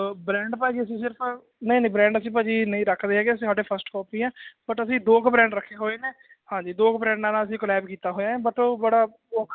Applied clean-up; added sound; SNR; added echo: none; none; none; none.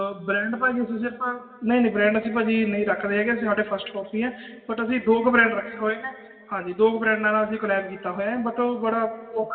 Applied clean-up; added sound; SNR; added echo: none; none; none; reverberation time 1.7 s.